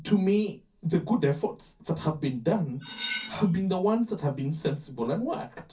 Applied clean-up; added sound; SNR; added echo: none; Cutlery, silverware; 8 dB; reverberation time 0.3 s.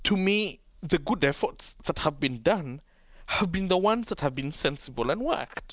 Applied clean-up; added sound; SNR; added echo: none; none; none; none.